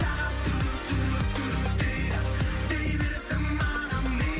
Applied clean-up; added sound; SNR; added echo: none; Bowed string instrument; 11 dB; none.